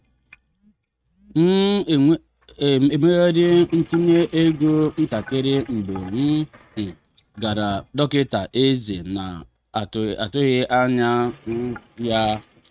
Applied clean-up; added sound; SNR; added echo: neural mask model RNNoise.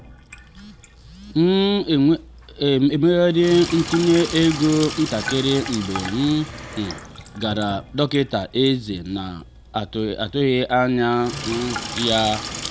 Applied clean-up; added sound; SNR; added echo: none; Sink (filling or washing); 13 dB; none.